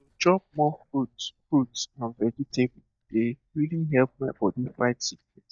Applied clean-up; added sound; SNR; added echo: neural mask model DeepFilterNet 3.